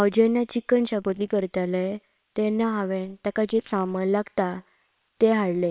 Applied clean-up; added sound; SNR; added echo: neural separator model SepFormer WHAM!.